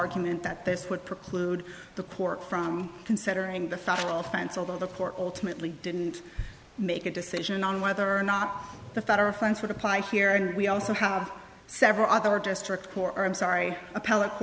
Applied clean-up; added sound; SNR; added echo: none; none; none; none.